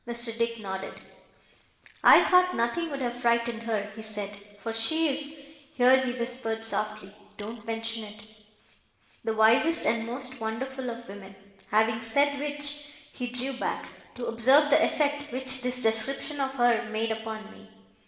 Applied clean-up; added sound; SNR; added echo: none; none; none; reverberation time 1.2 s.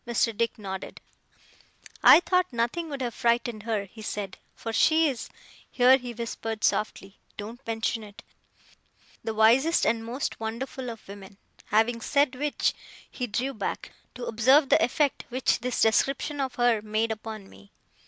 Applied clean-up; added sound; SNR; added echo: none; none; none; none.